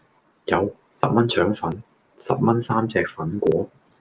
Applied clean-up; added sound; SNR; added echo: none; none; none; none.